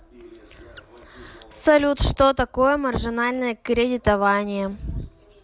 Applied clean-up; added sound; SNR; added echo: none; none; none; none.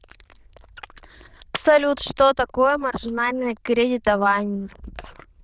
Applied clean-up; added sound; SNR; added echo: neural diffusion model UNIVERSE++.